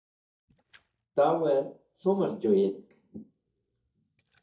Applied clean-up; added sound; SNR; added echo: neural mask model DeepFilterNet 3.